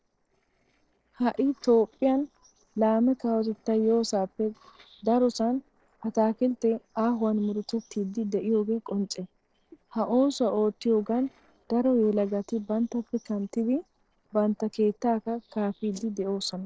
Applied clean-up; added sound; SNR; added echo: neural separator model SepFormer DNS4.